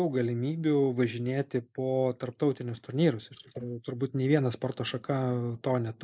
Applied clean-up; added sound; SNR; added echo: neural mask model Resemble Enhance denoiser.